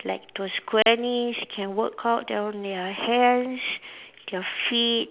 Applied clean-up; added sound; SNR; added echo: none; none; none; none.